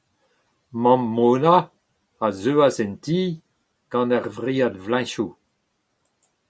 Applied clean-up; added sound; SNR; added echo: none; none; none; none.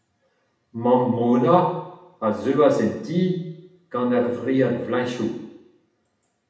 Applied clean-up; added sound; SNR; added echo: none; none; none; reverberation time 0.8 s.